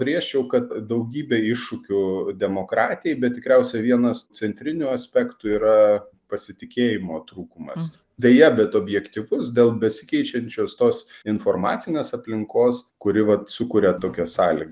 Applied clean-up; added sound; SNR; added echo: none; none; none; none.